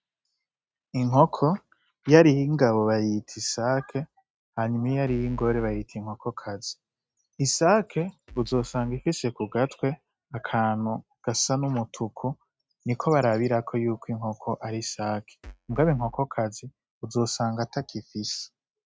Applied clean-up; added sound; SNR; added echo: neural mask model RNNoise.